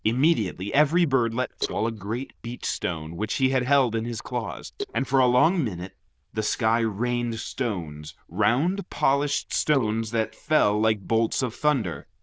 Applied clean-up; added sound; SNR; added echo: neural diffusion model UNIVERSE++.